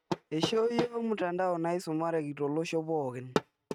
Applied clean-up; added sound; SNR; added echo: neural mask model RNNoise.